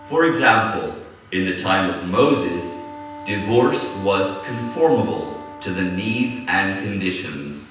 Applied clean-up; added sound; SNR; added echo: none; Wind instrument, woodwind instrument; 17 dB; reverberation time 0.9 s.